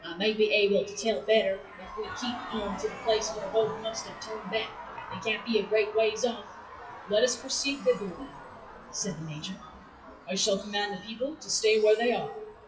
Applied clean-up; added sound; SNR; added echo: classical method WPE with log-MMSE.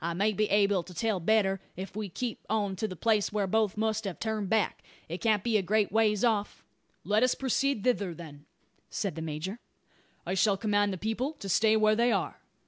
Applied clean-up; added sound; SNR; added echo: none; none; none; none.